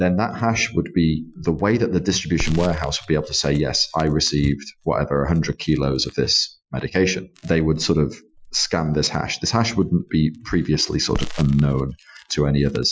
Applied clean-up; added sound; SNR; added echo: classical method Wiener filter.